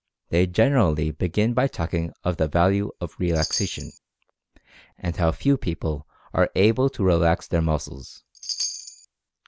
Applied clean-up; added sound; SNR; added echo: none; Chime; 10 dB; none.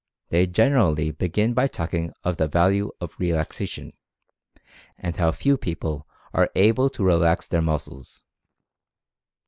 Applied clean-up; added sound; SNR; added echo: neural mask model Resemble Enhance denoiser.